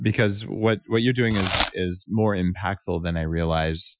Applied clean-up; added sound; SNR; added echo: classical method Wiener filter.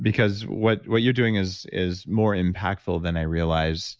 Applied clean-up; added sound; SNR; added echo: none; none; none; none.